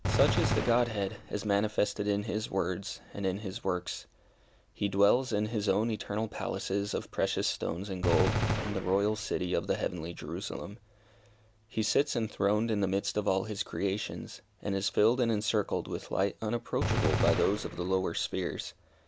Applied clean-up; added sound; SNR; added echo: none; Gunshot, gunfire; 2 dB; none.